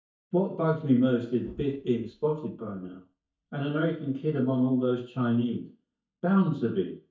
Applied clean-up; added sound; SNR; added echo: neural mask model DeepFilterNet 3.